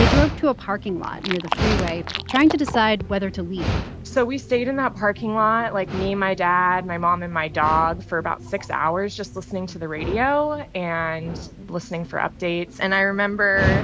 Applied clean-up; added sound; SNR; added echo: none; Dog; 6 dB; none.